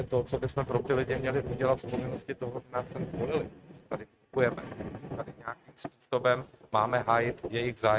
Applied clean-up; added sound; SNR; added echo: neural mask model RNNoise.